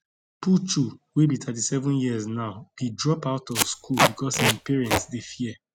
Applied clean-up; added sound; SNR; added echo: none; Packing tape, duct tape; -1 dB; none.